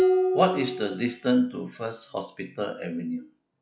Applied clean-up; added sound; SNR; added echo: classical method log-MMSE.